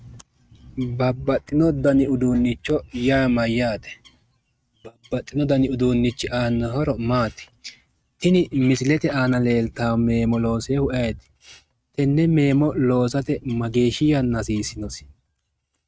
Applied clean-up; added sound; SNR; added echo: neural mask model RNNoise.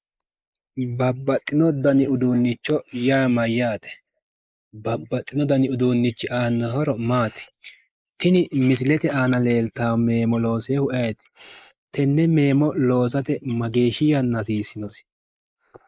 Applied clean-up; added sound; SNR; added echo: neural mask model Resemble Enhance denoiser.